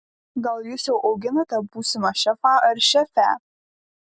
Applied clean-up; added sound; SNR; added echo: none; none; none; none.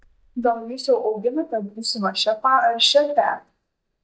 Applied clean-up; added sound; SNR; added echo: neural mask model DeepFilterNet 3.